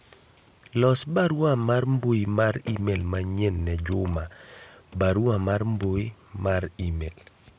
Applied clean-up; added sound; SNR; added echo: none; none; none; none.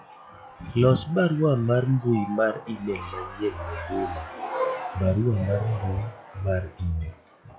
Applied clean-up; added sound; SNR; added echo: classical method log-MMSE.